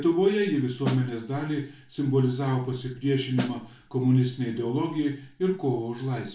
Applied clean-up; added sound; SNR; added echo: none; Snare drum; 10 dB; reverberation time 0.3 s.